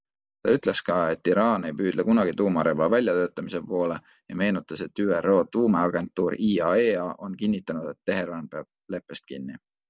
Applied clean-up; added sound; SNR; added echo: none; none; none; none.